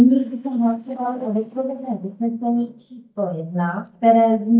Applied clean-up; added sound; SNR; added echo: neural mask model DeepFilterNet 3.